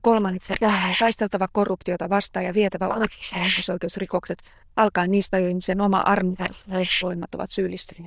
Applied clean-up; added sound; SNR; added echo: neural diffusion model UNIVERSE++.